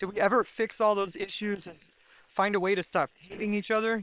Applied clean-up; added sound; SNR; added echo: neural separator model SepFormer WHAM!.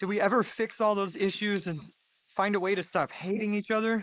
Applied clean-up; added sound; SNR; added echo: neural mask model Resemble Enhance denoiser.